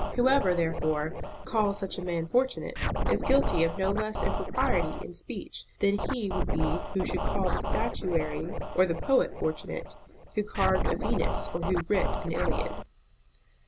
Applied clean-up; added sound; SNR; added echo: none; Scratching (performance technique); 1 dB; none.